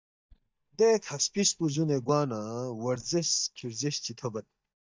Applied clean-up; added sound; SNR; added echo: neural mask model DeepFilterNet 3.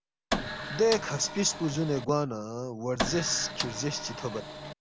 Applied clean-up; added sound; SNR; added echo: none; Printer; 5 dB; none.